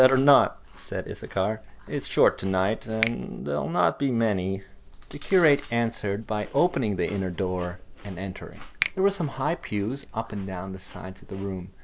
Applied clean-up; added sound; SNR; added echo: none; Finger snapping + Chewing, mastication; 14 dB; none.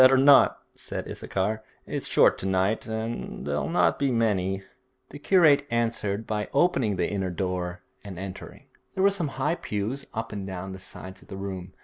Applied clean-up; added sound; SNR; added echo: none; none; none; none.